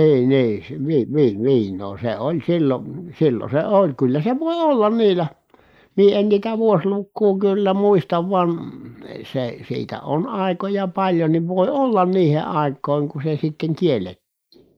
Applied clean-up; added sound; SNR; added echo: neural mask model Resemble Enhance denoiser.